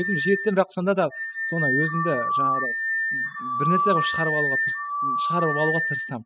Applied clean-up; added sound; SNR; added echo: classical method spectral subtraction.